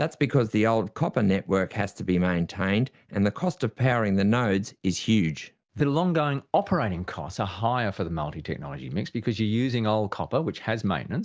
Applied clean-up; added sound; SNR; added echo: none; none; none; none.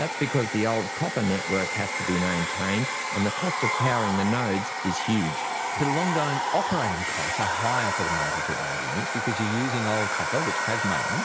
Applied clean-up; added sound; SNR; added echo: none; Domestic sounds, home sounds; 0 dB; none.